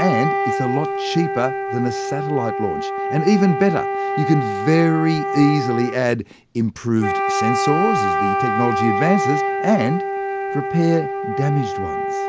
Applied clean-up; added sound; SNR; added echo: none; Wind instrument, woodwind instrument; 2 dB; none.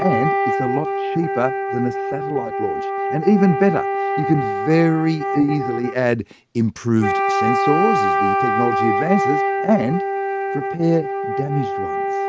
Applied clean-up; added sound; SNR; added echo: neural mask model RNNoise.